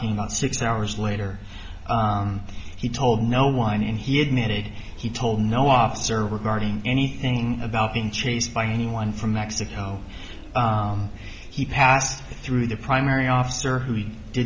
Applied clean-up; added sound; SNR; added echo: none; Wind; 14 dB; none.